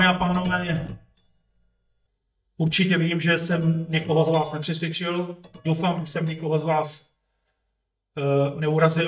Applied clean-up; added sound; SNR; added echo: neural mask model DeepFilterNet 3.